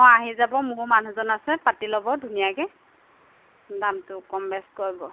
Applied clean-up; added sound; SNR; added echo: none; none; none; none.